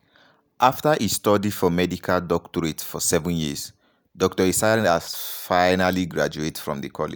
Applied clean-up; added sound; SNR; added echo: none; none; none; none.